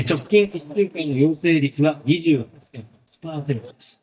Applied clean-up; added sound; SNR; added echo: neural mask model DeepFilterNet 3.